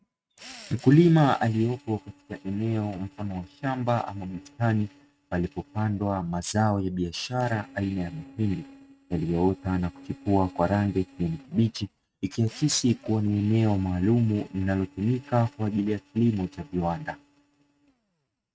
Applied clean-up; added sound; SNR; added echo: neural mask model RNNoise.